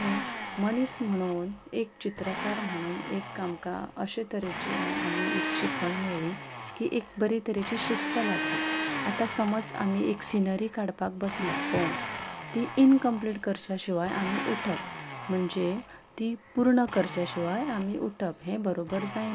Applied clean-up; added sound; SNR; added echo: none; Domestic sounds, home sounds; 6 dB; none.